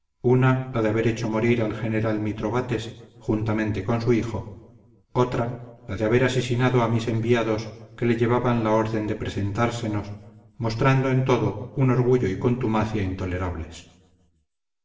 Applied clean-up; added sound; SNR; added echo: none; none; none; reverberation time 0.9 s.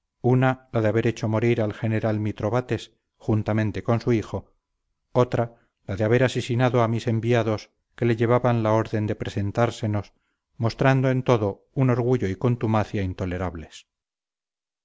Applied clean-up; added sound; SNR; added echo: none; none; none; none.